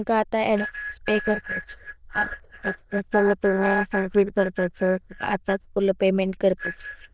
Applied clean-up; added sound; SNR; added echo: neural diffusion model UNIVERSE++.